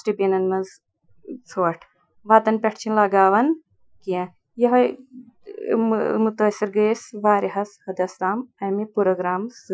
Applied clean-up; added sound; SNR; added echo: classical method Wiener filter.